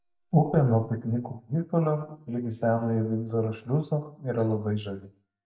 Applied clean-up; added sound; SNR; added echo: neural mask model DeepFilterNet 3.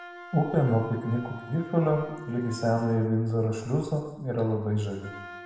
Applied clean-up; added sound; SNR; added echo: none; Wind instrument, woodwind instrument; 18 dB; reverberation time 1.0 s.